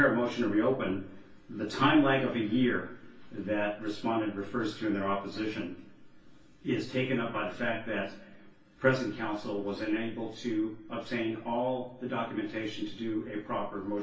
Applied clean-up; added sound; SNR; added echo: none; none; none; reverberation time 0.3 s.